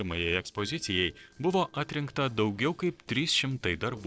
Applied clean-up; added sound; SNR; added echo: neural separator model SepFormer DNS4.